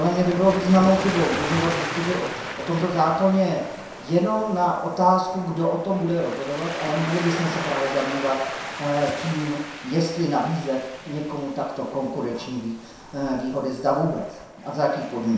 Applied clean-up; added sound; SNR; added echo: none; Waves, surf; 10 dB; reverberation time 0.7 s.